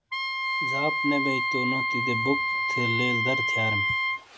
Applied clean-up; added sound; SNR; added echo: none; Wind instrument, woodwind instrument; -4 dB; none.